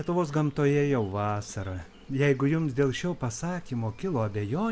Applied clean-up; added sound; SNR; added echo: none; none; none; none.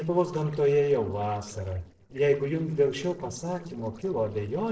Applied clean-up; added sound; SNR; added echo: neural separator model SepFormer DNS4.